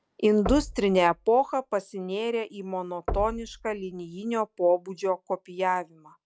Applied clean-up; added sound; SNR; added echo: none; Knock; 12 dB; none.